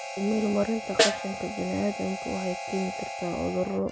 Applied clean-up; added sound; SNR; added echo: none; Snare drum + Harmonica; 3 dB; none.